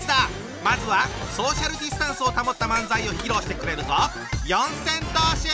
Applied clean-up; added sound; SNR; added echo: none; Dishes, pots, and pans; 17 dB; none.